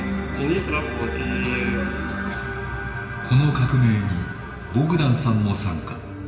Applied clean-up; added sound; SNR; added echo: none; none; none; reverberation time 2.0 s.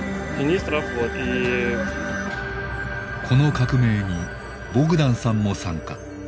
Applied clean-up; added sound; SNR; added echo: none; none; none; none.